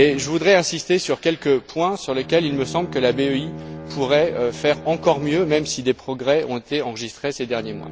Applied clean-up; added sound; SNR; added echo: none; Bowed string instrument; 16 dB; none.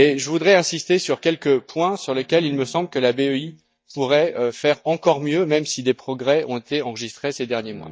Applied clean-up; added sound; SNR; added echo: neural mask model DeepFilterNet 3.